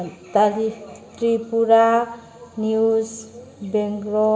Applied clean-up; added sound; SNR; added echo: none; none; none; reverberation time 2.7 s.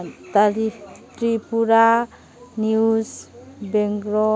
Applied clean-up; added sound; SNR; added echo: none; none; none; none.